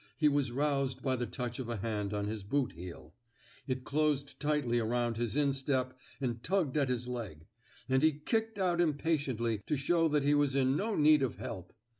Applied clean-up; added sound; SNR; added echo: none; none; none; none.